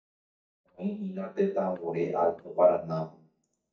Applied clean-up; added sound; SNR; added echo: neural mask model DeepFilterNet 3.